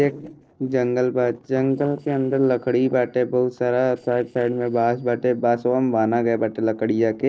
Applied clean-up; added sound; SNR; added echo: neural separator model SepFormer DNS4.